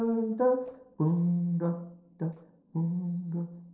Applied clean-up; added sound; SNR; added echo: neural separator model SepFormer DNS4.